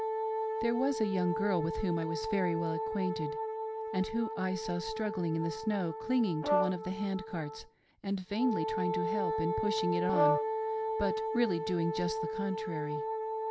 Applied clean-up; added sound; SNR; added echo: none; Brass instrument + Wind instrument, woodwind instrument; 0 dB; none.